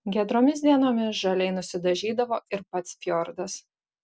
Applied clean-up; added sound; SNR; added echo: none; none; none; none.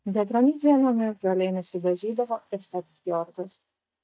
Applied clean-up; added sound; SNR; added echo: neural mask model DeepFilterNet 3.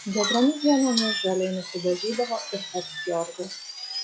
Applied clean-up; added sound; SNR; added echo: classical method log-MMSE.